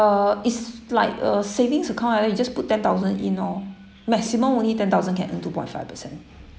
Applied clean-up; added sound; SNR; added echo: none; none; none; none.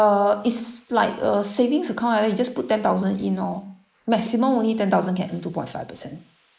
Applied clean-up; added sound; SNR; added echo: neural mask model Resemble Enhance denoiser.